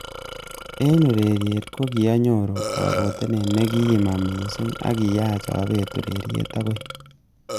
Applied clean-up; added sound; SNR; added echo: none; Burping, eructation; 11 dB; none.